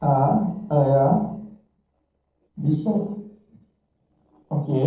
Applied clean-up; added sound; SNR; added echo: neural separator model SepFormer DNS4.